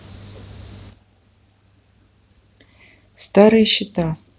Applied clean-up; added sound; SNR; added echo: none; none; none; none.